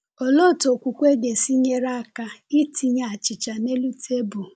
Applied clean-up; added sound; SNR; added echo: none; none; none; none.